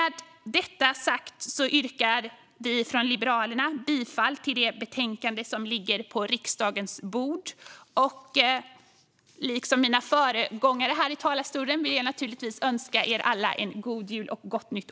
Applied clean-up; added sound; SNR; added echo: none; none; none; none.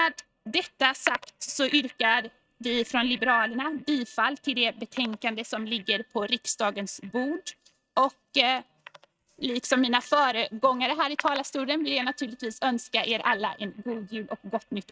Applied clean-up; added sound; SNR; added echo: neural mask model RNNoise.